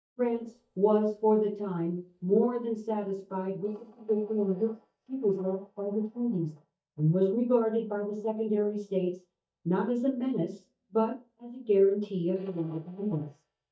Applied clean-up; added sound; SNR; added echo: neural mask model DeepFilterNet 3.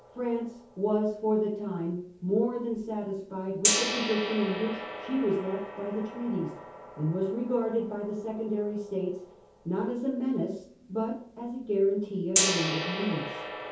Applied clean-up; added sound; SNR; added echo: none; Gong; 5 dB; reverberation time 0.6 s.